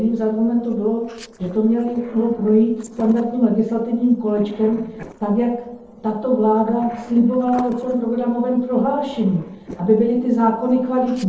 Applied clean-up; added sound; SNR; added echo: neural separator model SepFormer DNS4.